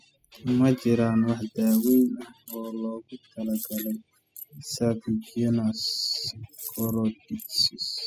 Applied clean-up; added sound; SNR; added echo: classical method spectral subtraction.